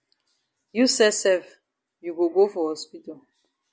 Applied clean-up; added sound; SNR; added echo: none; none; none; none.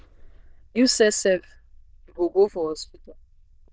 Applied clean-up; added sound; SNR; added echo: neural diffusion model UNIVERSE++.